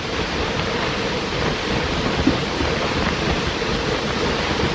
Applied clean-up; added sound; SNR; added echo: none; none; none; none.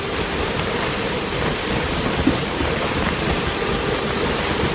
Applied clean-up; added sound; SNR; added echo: none; Wind instrument, woodwind instrument; 14 dB; none.